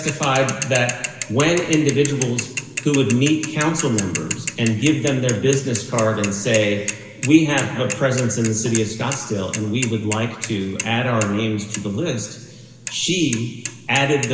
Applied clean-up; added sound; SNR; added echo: none; Mechanisms / Bicycle; 11 dB; reverberation time 2.3 s.